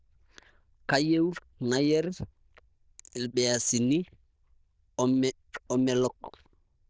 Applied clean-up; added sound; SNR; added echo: neural diffusion model UNIVERSE++.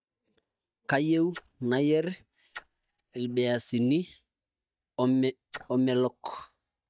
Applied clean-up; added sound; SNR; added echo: neural mask model DeepFilterNet 3.